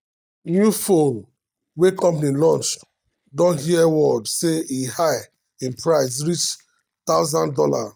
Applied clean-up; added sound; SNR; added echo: neural mask model DeepFilterNet 3.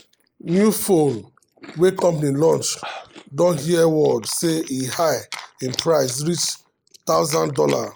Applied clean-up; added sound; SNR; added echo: neural mask model Resemble Enhance denoiser.